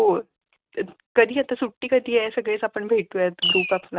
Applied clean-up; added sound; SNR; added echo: neural mask model RNNoise.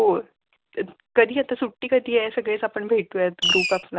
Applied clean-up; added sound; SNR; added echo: none; Fireworks; -1 dB; none.